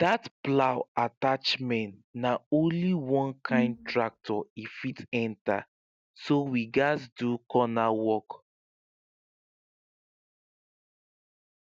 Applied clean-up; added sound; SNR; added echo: none; Brass instrument; 1 dB; none.